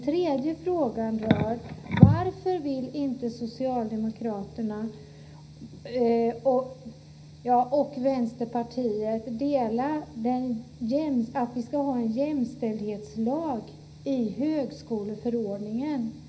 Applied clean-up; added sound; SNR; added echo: none; none; none; reverberation time 0.5 s.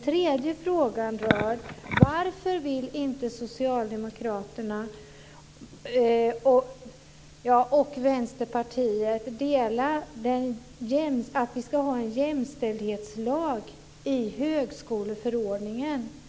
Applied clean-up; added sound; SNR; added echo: none; none; none; none.